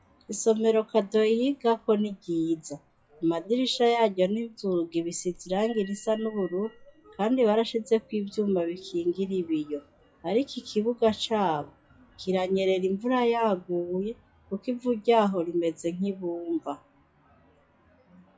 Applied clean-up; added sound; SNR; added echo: classical method log-MMSE.